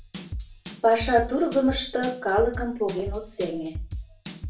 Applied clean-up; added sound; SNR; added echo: none; Drum / Drum kit; 10 dB; reverberation time 0.3 s.